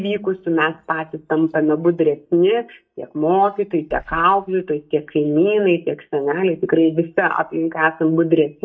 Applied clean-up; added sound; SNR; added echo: neural mask model DeepFilterNet 3.